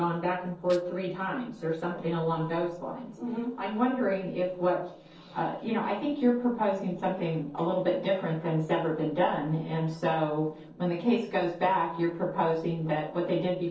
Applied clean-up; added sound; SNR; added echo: neural separator model SepFormer DNS4.